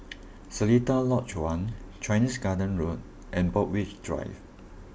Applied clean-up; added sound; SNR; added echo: none; none; none; none.